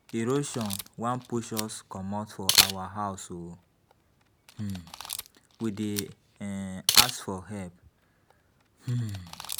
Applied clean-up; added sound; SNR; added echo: none; Camera; -2 dB; none.